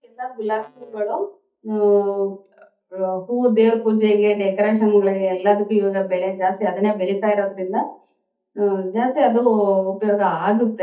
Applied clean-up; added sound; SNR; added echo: neural mask model DeepFilterNet 3.